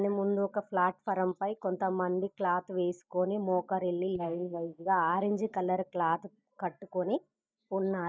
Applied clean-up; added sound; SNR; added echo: neural mask model DeepFilterNet 3.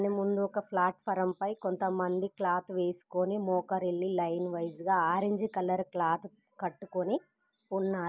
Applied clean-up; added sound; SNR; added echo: none; none; none; none.